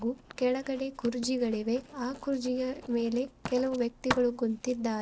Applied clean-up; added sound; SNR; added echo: none; Writing; 13 dB; none.